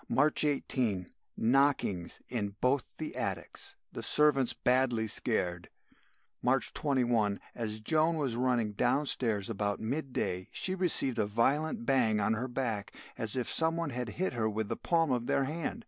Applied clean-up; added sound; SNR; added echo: none; none; none; none.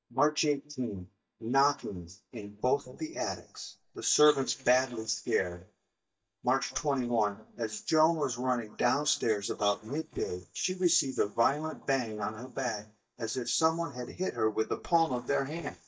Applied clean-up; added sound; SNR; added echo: neural mask model DeepFilterNet 3.